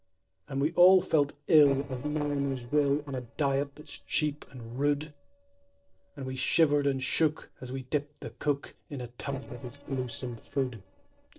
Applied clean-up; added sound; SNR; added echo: neural separator model SepFormer DNS4.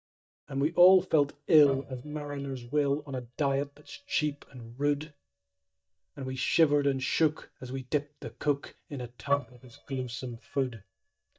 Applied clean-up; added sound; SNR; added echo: neural mask model DeepFilterNet 3.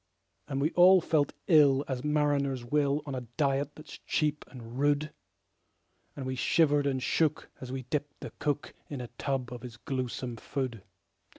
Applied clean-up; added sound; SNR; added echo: none; none; none; none.